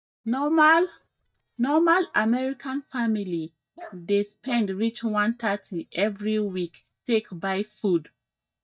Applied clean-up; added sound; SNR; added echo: neural mask model DeepFilterNet 3.